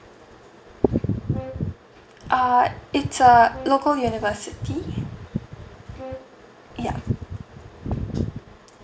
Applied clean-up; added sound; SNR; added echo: none; Brass instrument; 19 dB; none.